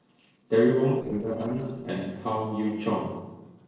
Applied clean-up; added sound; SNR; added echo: neural separator model SepFormer DNS4.